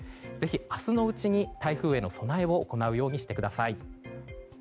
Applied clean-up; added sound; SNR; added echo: none; none; none; none.